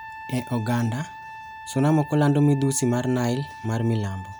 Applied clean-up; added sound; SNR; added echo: none; Trumpet; 16 dB; none.